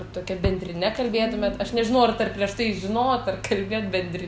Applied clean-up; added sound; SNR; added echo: none; Accelerating, revving, vroom; 17 dB; none.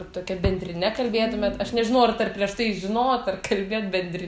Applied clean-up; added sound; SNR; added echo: none; none; none; none.